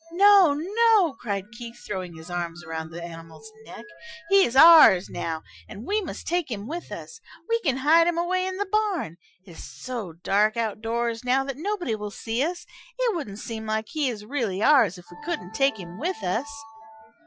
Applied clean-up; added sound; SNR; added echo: classical method Wiener filter.